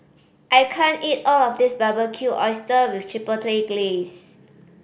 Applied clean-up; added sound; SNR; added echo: none; none; none; none.